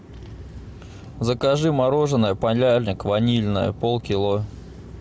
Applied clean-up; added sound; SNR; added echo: none; none; none; none.